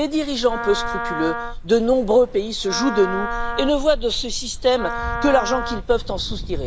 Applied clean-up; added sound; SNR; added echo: none; Ocean + Wind instrument, woodwind instrument; 6 dB; none.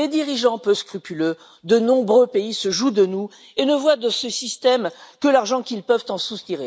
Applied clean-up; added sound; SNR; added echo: none; none; none; none.